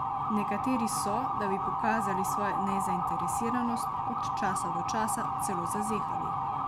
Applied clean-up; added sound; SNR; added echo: none; Motor vehicle (road) / Siren; -3 dB; none.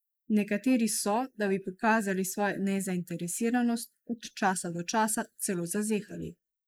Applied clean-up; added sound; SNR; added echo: neural mask model Resemble Enhance denoiser.